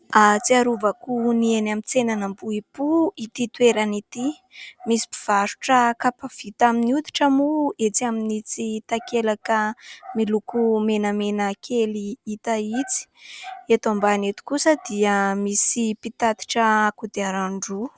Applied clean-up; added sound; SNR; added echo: none; none; none; none.